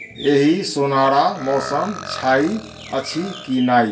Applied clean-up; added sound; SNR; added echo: none; Burping, eructation; 15 dB; reverberation time 0.2 s.